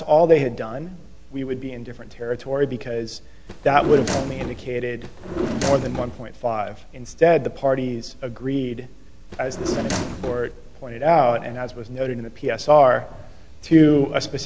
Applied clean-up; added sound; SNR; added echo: none; Drawer open or close; 6 dB; none.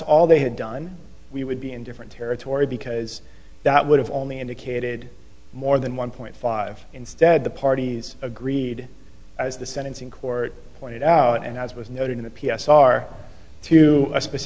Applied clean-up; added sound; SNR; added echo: none; none; none; none.